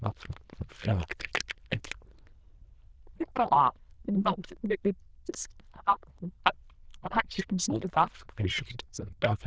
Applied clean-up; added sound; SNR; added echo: neural diffusion model UNIVERSE++.